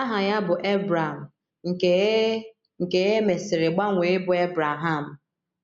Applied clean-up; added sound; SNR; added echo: none; none; none; none.